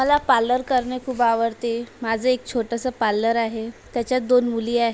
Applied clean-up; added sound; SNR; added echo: none; none; none; none.